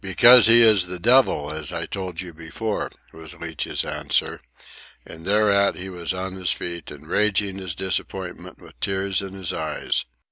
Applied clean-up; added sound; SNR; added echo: none; none; none; none.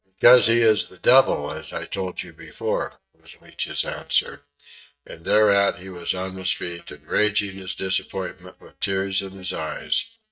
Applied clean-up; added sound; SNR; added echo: neural mask model DeepFilterNet 3.